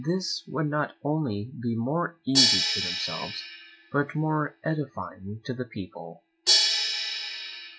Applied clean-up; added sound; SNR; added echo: classical method log-MMSE.